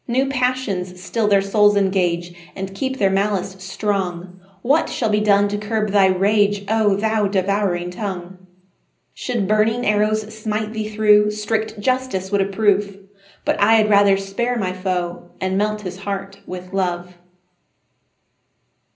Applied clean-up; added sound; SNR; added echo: none; none; none; reverberation time 0.5 s.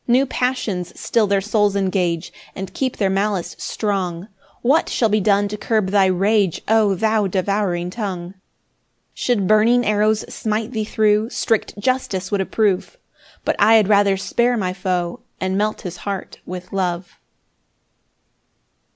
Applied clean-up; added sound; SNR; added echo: none; none; none; none.